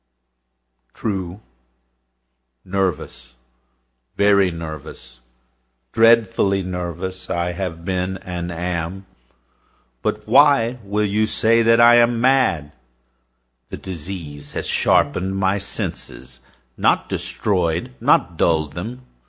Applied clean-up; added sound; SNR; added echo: none; Brass instrument; 14 dB; none.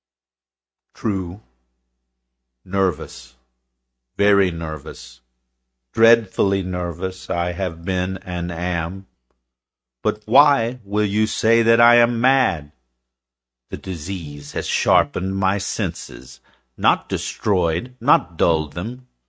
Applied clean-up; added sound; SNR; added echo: neural mask model RNNoise.